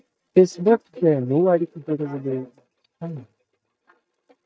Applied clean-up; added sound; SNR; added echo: neural mask model DeepFilterNet 3.